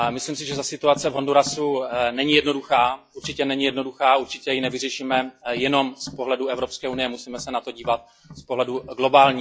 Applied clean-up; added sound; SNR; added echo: classical method log-MMSE.